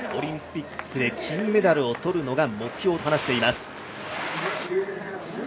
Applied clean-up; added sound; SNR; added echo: none; none; none; none.